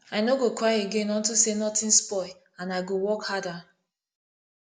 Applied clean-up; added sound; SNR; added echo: none; none; none; none.